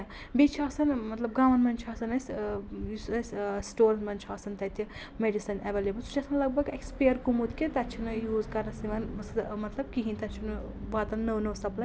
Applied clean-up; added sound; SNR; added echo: none; none; none; none.